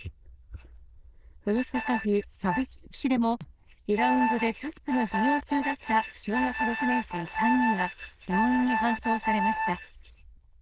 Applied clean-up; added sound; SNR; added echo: neural diffusion model UNIVERSE++.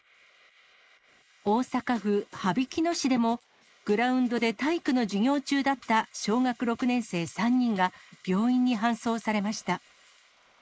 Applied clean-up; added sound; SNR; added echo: neural mask model Resemble Enhance denoiser.